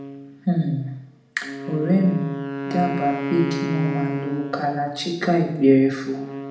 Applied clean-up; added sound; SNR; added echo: none; Wind instrument, woodwind instrument; 8 dB; reverberation time 0.8 s.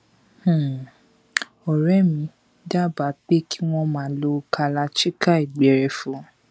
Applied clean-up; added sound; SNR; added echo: none; none; none; none.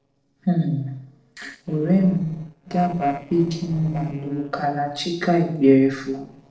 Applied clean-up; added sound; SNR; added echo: neural separator model SepFormer DNS4.